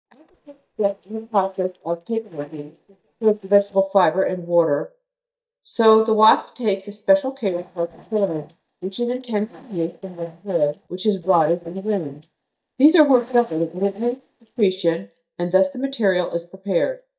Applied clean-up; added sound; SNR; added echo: neural mask model DeepFilterNet 3.